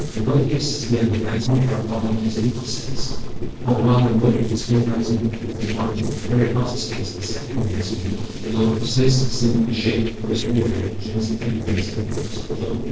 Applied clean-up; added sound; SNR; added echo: neural separator model SepFormer DNS4.